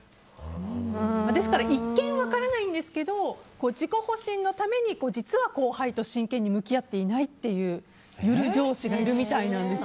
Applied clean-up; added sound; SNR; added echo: none; none; none; none.